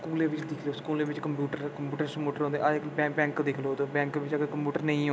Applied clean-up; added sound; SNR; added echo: none; none; none; none.